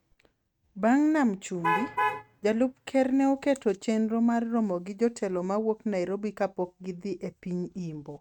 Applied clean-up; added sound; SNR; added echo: neural mask model RNNoise.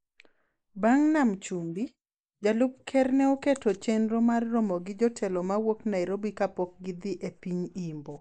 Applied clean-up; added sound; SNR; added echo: neural mask model Resemble Enhance denoiser.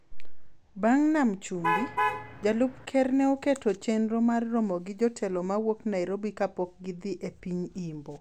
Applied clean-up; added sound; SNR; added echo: none; Alarm / Truck; 3 dB; none.